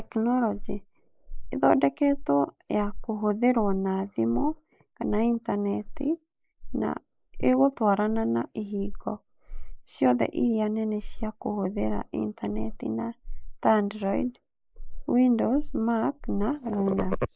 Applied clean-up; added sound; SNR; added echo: neural mask model Resemble Enhance denoiser.